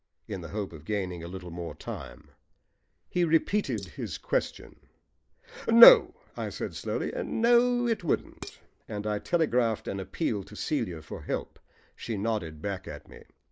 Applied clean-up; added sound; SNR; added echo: neural mask model Resemble Enhance denoiser.